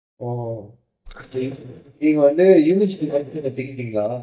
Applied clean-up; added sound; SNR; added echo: neural mask model DeepFilterNet 3.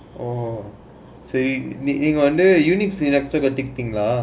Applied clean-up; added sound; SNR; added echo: none; none; none; none.